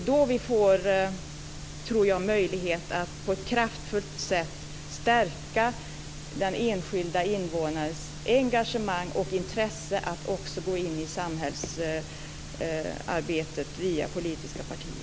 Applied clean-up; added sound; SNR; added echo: none; none; none; none.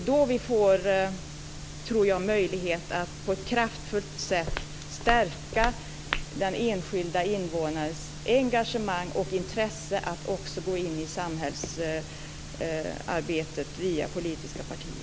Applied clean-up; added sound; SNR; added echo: none; Walk, footsteps; 5 dB; none.